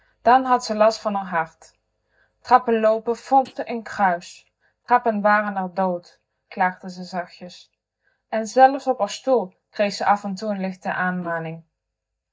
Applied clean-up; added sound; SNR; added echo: neural mask model DeepFilterNet 3.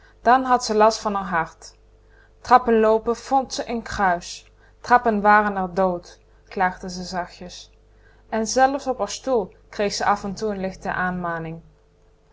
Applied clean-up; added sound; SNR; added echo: none; none; none; none.